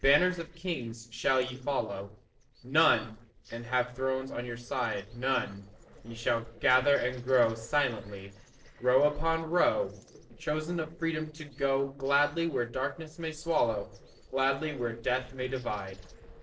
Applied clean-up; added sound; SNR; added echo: neural separator model SepFormer DNS4.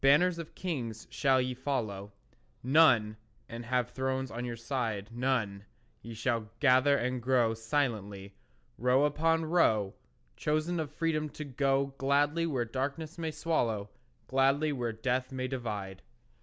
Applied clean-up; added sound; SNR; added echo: none; none; none; none.